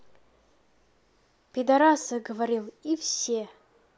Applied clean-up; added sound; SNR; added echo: none; none; none; none.